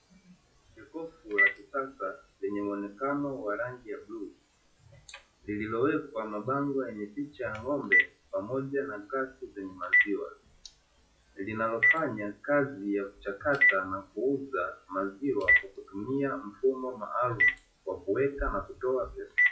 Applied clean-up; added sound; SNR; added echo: classical method WPE with log-MMSE.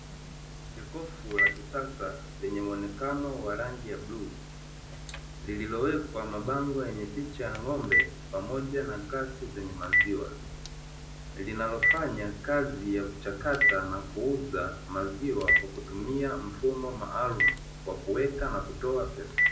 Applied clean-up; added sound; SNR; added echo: none; Telephone; 0 dB; reverberation time 0.5 s.